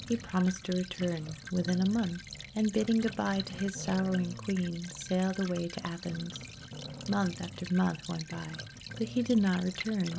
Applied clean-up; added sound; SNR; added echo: none; Growling + Stream / Trickle, dribble; 12 dB; none.